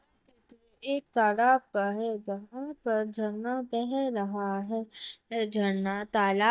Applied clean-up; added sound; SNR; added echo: neural mask model DeepFilterNet 3.